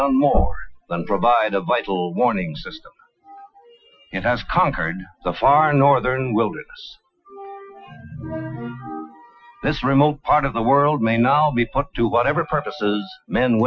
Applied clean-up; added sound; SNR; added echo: classical method Wiener filter.